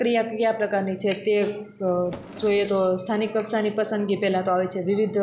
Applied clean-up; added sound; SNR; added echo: none; Drawer open or close; 20 dB; none.